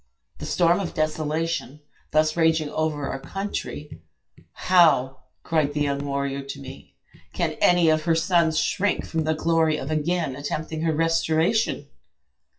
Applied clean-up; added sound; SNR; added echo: classical method WPE with log-MMSE.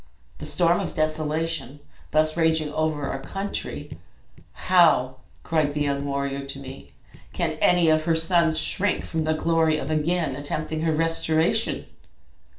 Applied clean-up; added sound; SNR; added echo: neural separator model SepFormer DNS4.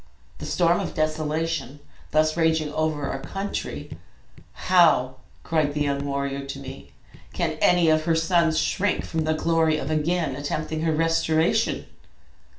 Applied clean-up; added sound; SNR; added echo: none; Raindrop / Drip; 15 dB; reverberation time 0.4 s.